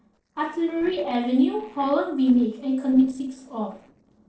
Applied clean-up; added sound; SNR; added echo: neural separator model SepFormer DNS4.